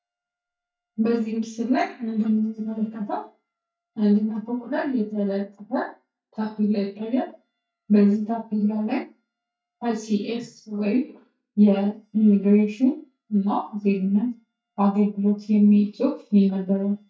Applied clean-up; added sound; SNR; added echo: neural mask model DeepFilterNet 3.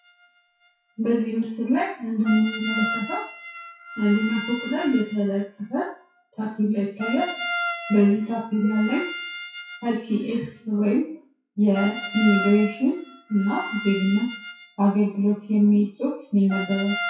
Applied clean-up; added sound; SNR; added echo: classical method WPE with log-MMSE.